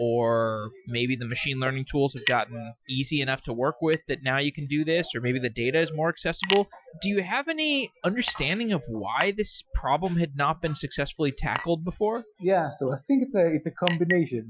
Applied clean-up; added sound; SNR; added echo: classical method Wiener filter.